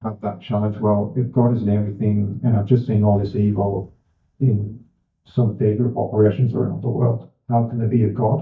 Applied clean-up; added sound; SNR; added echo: neural mask model DeepFilterNet 3.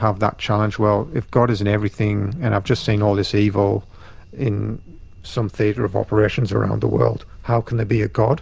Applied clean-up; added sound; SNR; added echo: none; none; none; none.